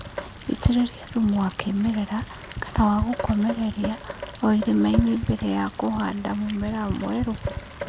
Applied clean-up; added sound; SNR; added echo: none; Rain; 7 dB; none.